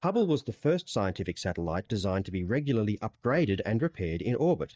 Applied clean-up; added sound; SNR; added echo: neural mask model DeepFilterNet 3.